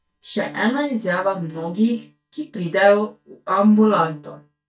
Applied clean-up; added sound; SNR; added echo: neural mask model DeepFilterNet 3.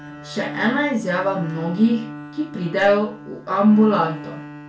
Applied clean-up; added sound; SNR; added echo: none; Bowed string instrument; 14 dB; reverberation time 0.3 s.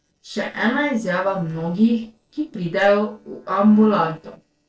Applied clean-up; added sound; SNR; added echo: neural separator model SepFormer DNS4.